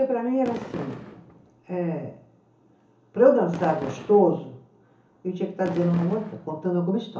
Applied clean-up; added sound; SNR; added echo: none; Fireworks; 14 dB; reverberation time 0.7 s.